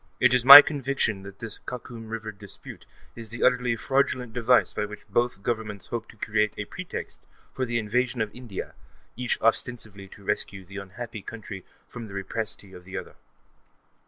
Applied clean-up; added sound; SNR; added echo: none; none; none; none.